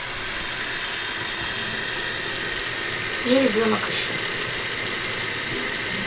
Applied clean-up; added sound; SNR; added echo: none; Liquid; -2 dB; reverberation time 0.2 s.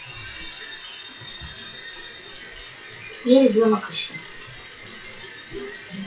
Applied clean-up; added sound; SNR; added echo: classical method WPE with log-MMSE.